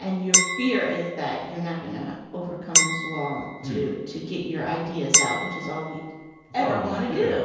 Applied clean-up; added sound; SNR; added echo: none; Chink, clink; -1 dB; reverberation time 1.2 s.